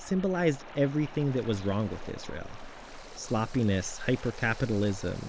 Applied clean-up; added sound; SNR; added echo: none; Waves, surf; 17 dB; none.